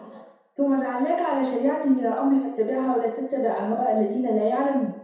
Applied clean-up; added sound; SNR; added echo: none; none; none; reverberation time 0.7 s.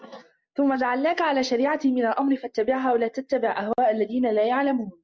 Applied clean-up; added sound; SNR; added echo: none; none; none; none.